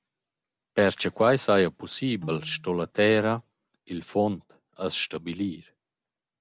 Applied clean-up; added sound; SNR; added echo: none; Piano; 14 dB; none.